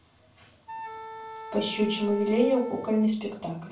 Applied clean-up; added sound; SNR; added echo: none; Wind instrument, woodwind instrument; 14 dB; reverberation time 0.3 s.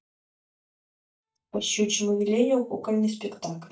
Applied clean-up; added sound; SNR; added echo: neural mask model DeepFilterNet 3.